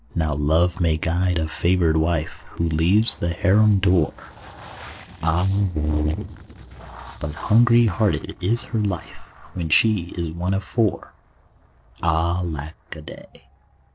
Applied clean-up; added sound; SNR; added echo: neural separator model SepFormer DNS4.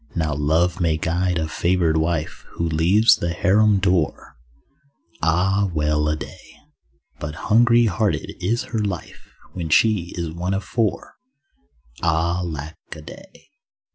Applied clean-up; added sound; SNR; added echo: none; none; none; none.